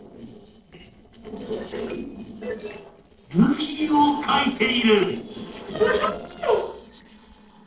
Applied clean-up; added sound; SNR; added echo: neural separator model SepFormer DNS4.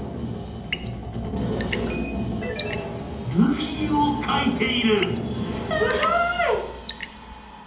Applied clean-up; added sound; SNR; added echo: none; Drip / Sink (filling or washing) / Water tap, faucet / Water; 14 dB; reverberation time 2.2 s.